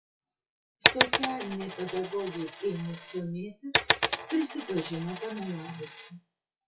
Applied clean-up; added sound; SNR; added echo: classical method WPE with log-MMSE.